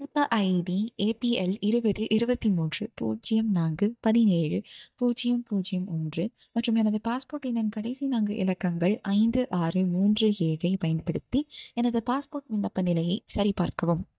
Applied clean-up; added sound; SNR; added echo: neural mask model DeepFilterNet 3.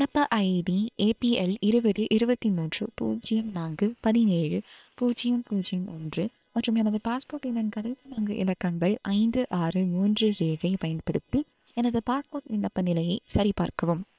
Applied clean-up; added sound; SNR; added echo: neural separator model SepFormer WHAM!.